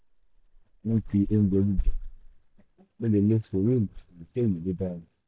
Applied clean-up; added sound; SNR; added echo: neural mask model DeepFilterNet 3.